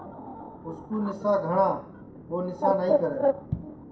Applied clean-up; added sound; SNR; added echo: none; Bird; 3 dB; reverberation time 0.5 s.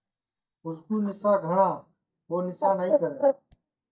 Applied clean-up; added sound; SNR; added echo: neural mask model DeepFilterNet 3.